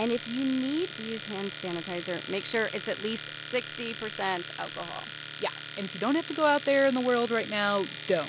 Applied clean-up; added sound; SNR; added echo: none; Domestic sounds, home sounds; 9 dB; none.